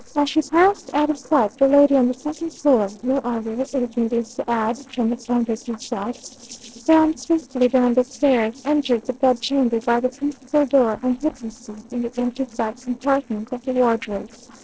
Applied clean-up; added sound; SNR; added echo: neural separator model SepFormer DNS4.